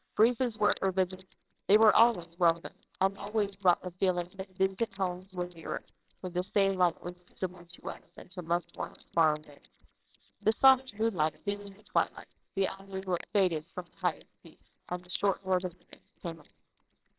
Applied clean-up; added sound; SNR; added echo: neural separator model SepFormer WHAMR!.